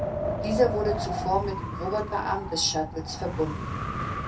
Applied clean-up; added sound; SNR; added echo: none; Wind; 2 dB; reverberation time 0.3 s.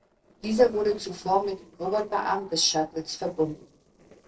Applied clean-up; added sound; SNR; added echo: neural separator model SepFormer DNS4.